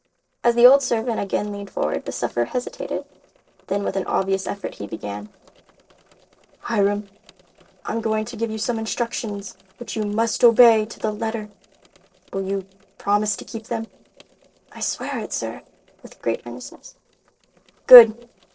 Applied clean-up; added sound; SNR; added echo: neural separator model SepFormer DNS4.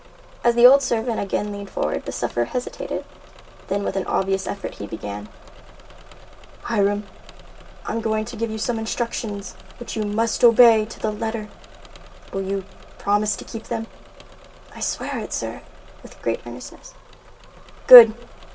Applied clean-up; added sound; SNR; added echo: none; Engine / Mechanisms; 19 dB; reverberation time 0.2 s.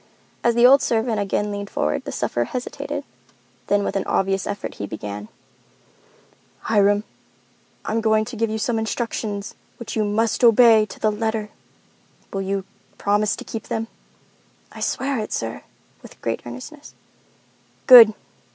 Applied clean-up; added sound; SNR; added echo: none; none; none; none.